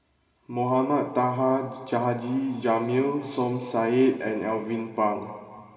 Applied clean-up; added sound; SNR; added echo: none; none; none; reverberation time 2.1 s.